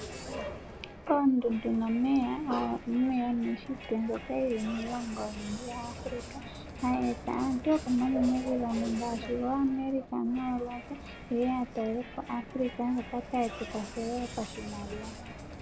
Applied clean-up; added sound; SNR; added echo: none; Crowd; 12 dB; none.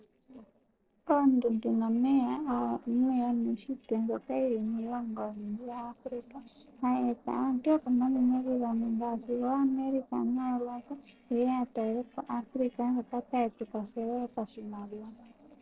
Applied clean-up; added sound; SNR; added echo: neural separator model SepFormer DNS4.